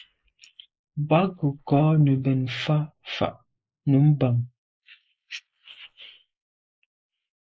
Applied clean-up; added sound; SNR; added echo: neural mask model Resemble Enhance denoiser.